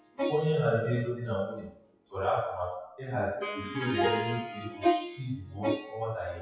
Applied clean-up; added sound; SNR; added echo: classical method WPE with log-MMSE.